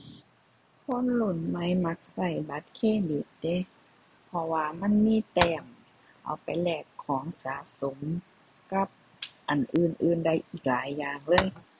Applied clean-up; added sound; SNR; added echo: none; Tap; 2 dB; none.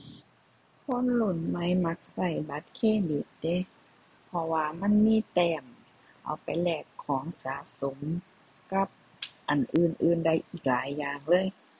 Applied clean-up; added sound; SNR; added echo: none; none; none; none.